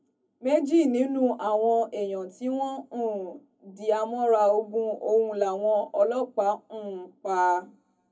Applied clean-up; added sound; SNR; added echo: none; none; none; reverberation time 0.3 s.